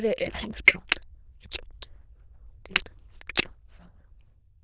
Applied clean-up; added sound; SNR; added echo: neural diffusion model UNIVERSE++.